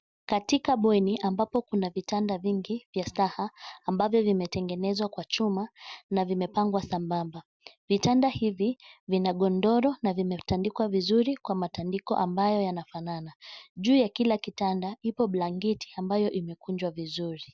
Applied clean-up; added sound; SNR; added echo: none; none; none; none.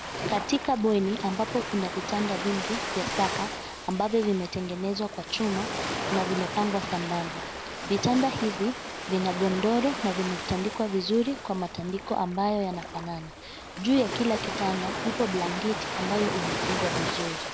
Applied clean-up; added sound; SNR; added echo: none; Ocean; 5 dB; none.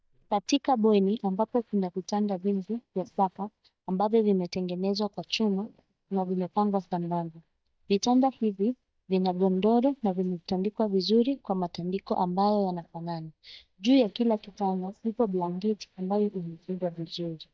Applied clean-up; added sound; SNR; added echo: neural mask model DeepFilterNet 3.